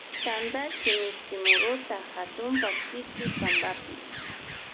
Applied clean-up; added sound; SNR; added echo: neural mask model Resemble Enhance denoiser.